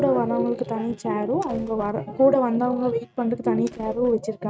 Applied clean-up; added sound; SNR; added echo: neural mask model RNNoise.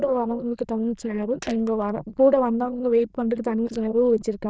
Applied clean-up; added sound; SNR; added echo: neural diffusion model UNIVERSE++.